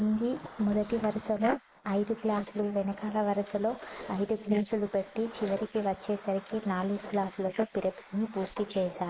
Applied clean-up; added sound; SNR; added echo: neural mask model Resemble Enhance denoiser.